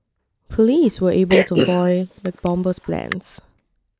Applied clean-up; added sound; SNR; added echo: neural mask model Resemble Enhance denoiser.